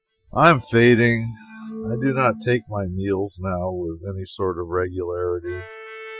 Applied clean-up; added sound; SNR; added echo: classical method Wiener filter.